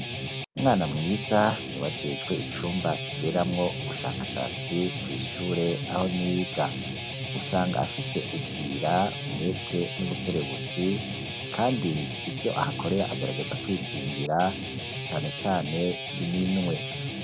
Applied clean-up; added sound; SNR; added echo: none; Guitar; 2 dB; none.